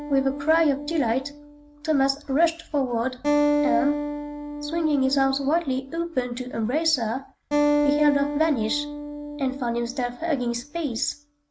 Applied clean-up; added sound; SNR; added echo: none; Acoustic guitar; 4 dB; none.